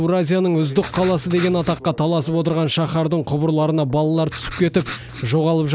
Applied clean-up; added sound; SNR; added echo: none; Writing; 11 dB; none.